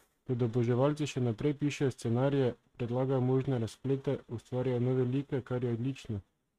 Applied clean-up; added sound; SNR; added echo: neural mask model RNNoise.